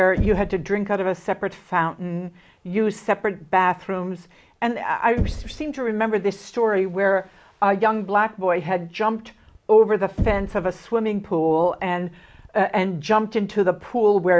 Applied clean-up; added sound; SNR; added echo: none; Knock; 13 dB; none.